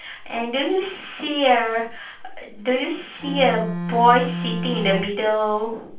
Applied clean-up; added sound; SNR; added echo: none; Bowed string instrument; 5 dB; reverberation time 0.3 s.